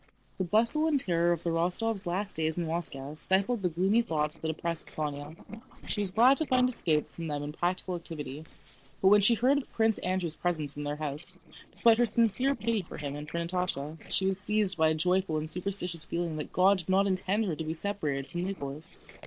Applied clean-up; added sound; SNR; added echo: neural separator model SepFormer DNS4.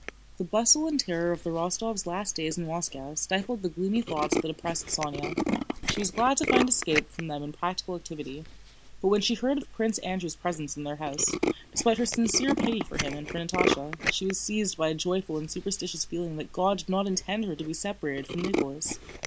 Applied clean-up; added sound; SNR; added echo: none; Tools; 5 dB; none.